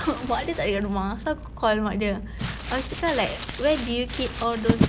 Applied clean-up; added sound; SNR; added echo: none; Crumpling, crinkling; 5 dB; none.